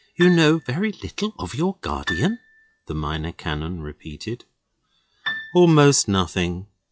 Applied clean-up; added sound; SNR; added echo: classical method log-MMSE.